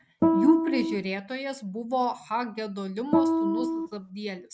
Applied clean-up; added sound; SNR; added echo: neural mask model RNNoise.